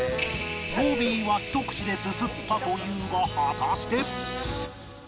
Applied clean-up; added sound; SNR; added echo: none; Dog; 1 dB; none.